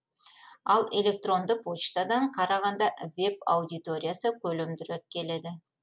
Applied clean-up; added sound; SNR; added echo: none; none; none; none.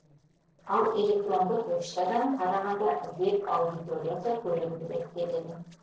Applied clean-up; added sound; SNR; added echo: neural separator model SepFormer DNS4.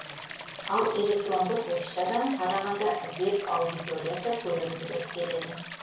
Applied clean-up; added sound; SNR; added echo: none; Stream; 10 dB; reverberation time 0.6 s.